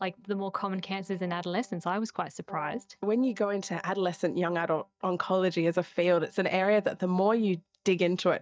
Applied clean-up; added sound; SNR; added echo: neural mask model DeepFilterNet 3.